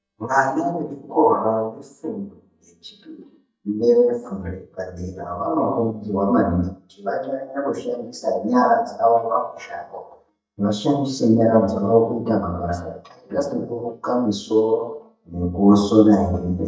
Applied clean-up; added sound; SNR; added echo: neural mask model DeepFilterNet 3.